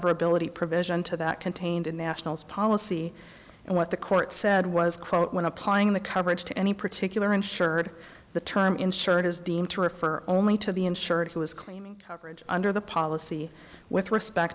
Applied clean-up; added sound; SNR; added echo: none; none; none; none.